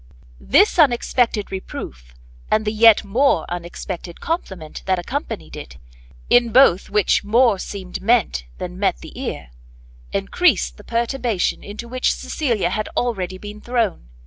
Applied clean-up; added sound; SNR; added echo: none; none; none; none.